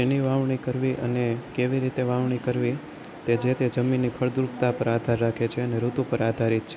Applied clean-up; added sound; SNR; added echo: none; none; none; none.